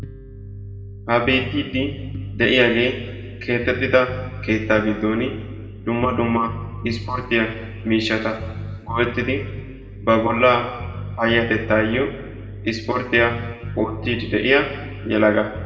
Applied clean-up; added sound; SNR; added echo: none; Bass guitar; 11 dB; reverberation time 1.3 s.